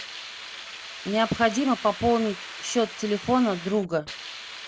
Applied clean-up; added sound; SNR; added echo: none; Hiss; 13 dB; none.